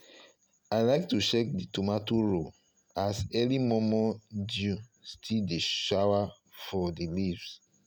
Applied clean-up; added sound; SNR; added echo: none; none; none; none.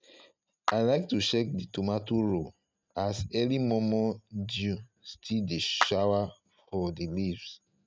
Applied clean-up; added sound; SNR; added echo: neural mask model RNNoise.